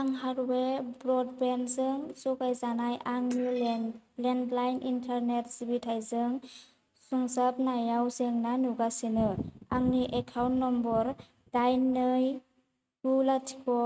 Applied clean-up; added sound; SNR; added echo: neural mask model RNNoise.